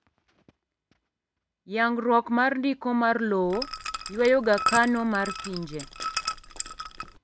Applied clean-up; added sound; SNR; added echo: none; Liquid; 6 dB; none.